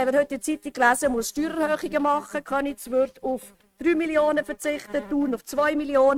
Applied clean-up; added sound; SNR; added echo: neural mask model RNNoise.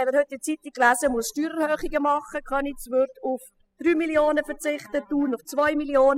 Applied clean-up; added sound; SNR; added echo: classical method spectral subtraction.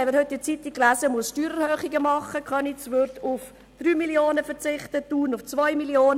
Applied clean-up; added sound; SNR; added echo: none; none; none; none.